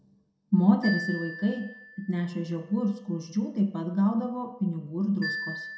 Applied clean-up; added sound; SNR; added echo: none; Marimba, xylophone; 13 dB; reverberation time 0.5 s.